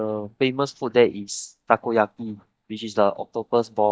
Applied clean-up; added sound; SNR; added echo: neural mask model DeepFilterNet 3.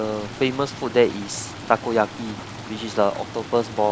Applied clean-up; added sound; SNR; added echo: none; Stream; 12 dB; none.